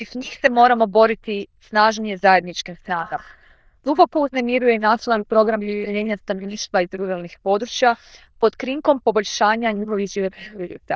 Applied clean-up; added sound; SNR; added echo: neural diffusion model UNIVERSE++.